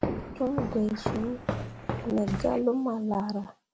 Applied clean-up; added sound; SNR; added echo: none; Walk, footsteps; 5 dB; none.